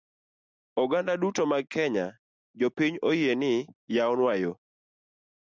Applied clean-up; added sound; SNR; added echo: none; none; none; none.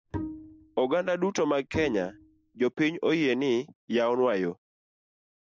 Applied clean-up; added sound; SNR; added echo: none; Bowed string instrument; 11 dB; none.